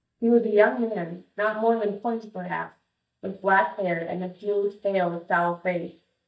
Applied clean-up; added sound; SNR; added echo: neural mask model DeepFilterNet 3.